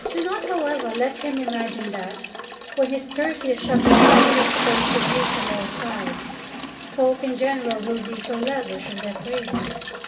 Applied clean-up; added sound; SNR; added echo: none; Toilet flush; -2 dB; reverberation time 1.8 s.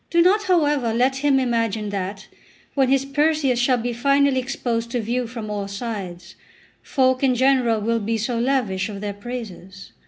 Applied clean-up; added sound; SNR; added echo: none; none; none; none.